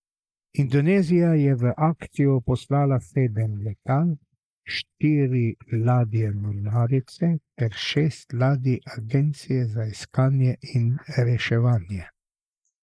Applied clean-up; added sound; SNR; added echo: neural mask model Resemble Enhance denoiser.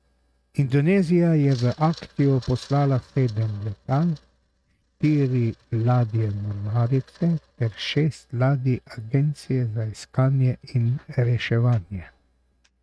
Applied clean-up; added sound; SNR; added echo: neural mask model RNNoise.